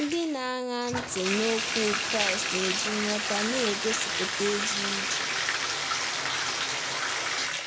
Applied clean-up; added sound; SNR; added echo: none; Bathtub (filling or washing); -2 dB; none.